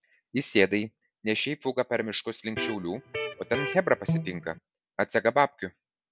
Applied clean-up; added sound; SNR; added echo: none; Electric guitar; 4 dB; none.